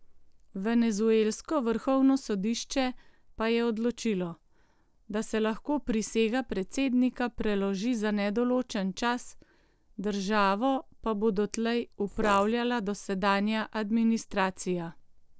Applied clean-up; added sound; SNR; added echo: neural separator model SepFormer DNS4.